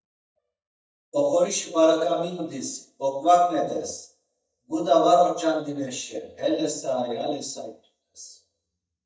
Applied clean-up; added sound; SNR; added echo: neural mask model DeepFilterNet 3.